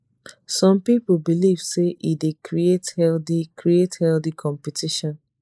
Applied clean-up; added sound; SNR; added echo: neural mask model Resemble Enhance denoiser.